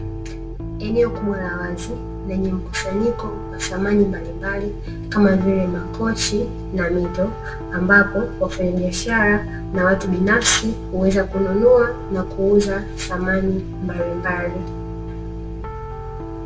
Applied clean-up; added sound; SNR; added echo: none; Piano; 8 dB; reverberation time 0.1 s.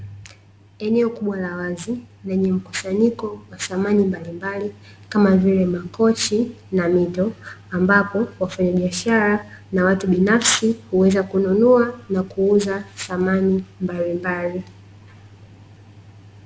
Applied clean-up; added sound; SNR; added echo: none; none; none; none.